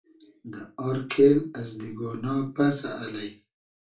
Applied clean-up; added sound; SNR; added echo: none; none; none; reverberation time 0.2 s.